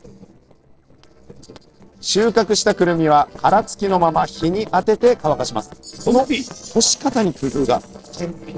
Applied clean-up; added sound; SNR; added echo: neural separator model SepFormer DNS4.